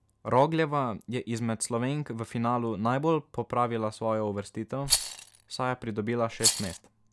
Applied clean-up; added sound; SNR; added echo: none; Rattle; 2 dB; none.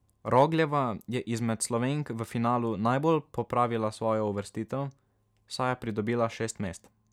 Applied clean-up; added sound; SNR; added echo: none; none; none; none.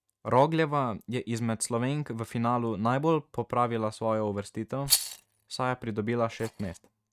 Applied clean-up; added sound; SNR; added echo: neural mask model RNNoise.